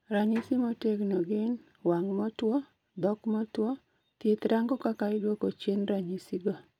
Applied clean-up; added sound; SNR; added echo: none; none; none; none.